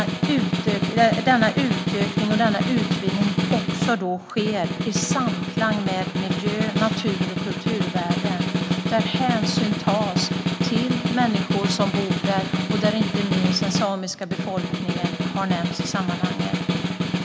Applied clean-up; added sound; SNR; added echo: none; Snare drum; -1 dB; none.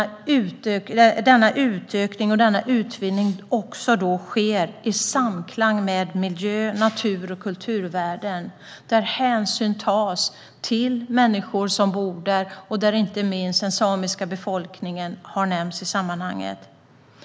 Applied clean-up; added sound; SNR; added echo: none; none; none; none.